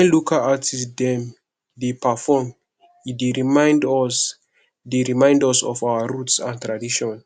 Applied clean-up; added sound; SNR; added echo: none; none; none; none.